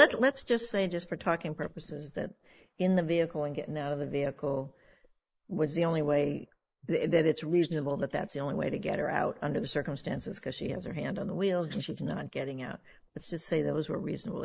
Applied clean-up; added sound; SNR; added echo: neural mask model Resemble Enhance denoiser.